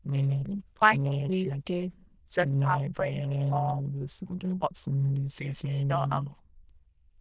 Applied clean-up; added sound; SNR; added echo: neural diffusion model UNIVERSE++.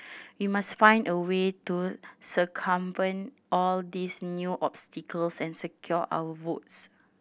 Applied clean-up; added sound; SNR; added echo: none; none; none; none.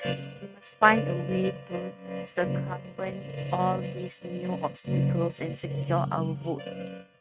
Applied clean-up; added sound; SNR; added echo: neural mask model RNNoise.